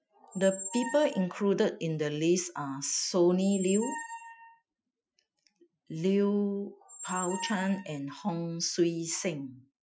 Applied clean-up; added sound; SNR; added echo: classical method Wiener filter.